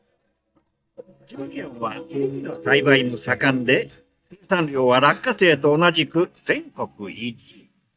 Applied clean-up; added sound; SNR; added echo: neural mask model DeepFilterNet 3.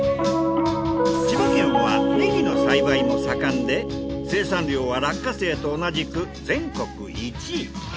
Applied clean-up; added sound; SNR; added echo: none; Piano; -2 dB; none.